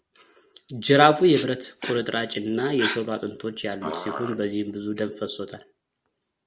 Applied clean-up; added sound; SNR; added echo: none; Dog; 11 dB; none.